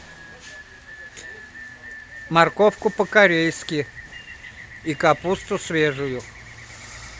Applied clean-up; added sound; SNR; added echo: none; Rain; 18 dB; none.